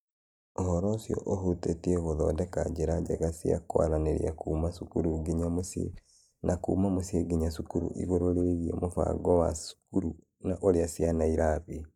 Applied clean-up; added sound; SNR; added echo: neural mask model DeepFilterNet 3.